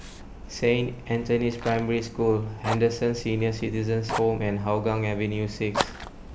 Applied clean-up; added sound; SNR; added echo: none; Fire; 11 dB; none.